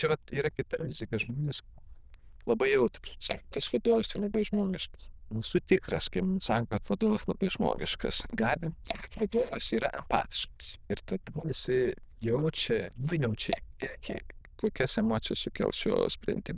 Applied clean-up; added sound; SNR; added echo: neural diffusion model UNIVERSE++.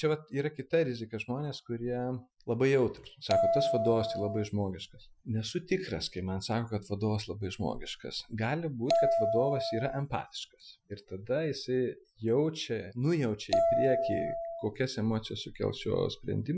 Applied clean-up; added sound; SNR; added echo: classical method Wiener filter.